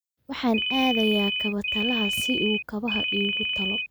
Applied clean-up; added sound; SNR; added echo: none; Ringtone; 0 dB; none.